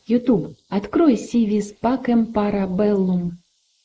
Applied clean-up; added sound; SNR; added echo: neural mask model Resemble Enhance denoiser.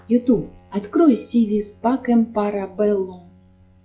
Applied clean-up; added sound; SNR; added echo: classical method log-MMSE.